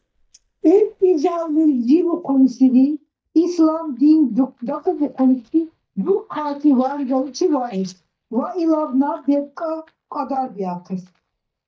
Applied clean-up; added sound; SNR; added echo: neural mask model DeepFilterNet 3.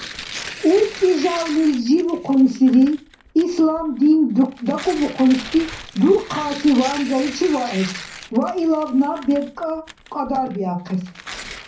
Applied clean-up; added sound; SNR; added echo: none; Tearing; 16 dB; reverberation time 0.4 s.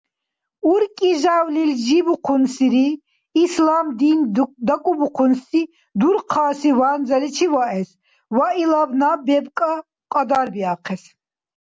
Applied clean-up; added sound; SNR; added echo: none; none; none; none.